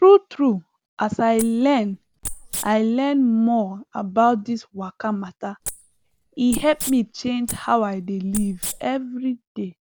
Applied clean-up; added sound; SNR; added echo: none; Wild animals; 12 dB; none.